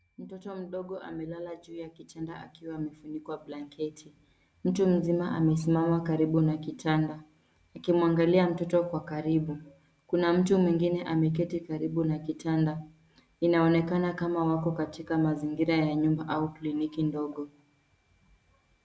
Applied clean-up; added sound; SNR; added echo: none; none; none; none.